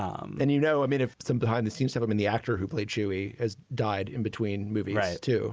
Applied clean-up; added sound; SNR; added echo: none; none; none; none.